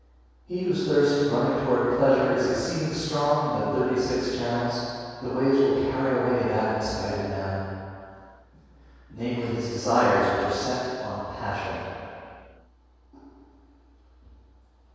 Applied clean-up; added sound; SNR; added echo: none; none; none; reverberation time 2.2 s.